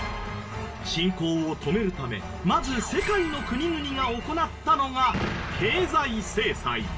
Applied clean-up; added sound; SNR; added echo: none; Explosion; 13 dB; reverberation time 0.2 s.